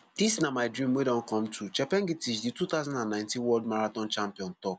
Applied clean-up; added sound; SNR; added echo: none; none; none; none.